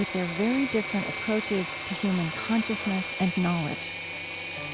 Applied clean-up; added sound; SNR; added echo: none; Engine / Mechanisms; 6 dB; none.